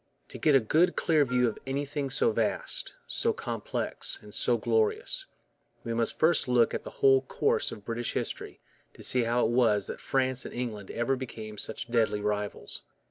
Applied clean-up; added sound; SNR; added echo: none; Wind instrument, woodwind instrument; 17 dB; none.